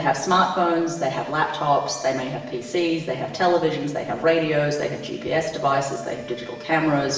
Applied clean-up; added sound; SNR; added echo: none; Wind instrument, woodwind instrument; 20 dB; reverberation time 0.9 s.